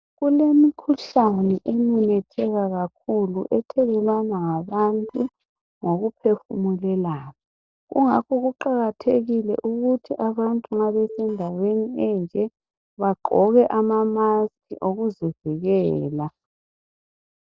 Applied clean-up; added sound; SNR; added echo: neural separator model SepFormer DNS4.